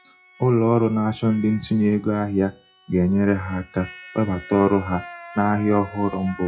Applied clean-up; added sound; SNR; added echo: classical method WPE with log-MMSE.